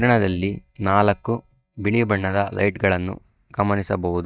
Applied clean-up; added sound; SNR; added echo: neural mask model DeepFilterNet 3.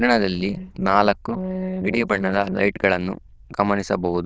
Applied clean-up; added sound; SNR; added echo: neural diffusion model UNIVERSE++.